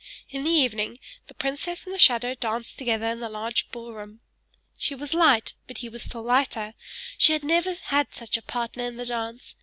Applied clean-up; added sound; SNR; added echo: none; none; none; none.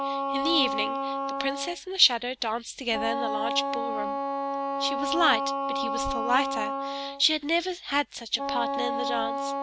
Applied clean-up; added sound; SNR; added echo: none; Wind instrument, woodwind instrument; 1 dB; none.